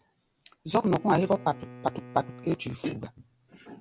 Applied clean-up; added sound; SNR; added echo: none; Bowed string instrument; 18 dB; none.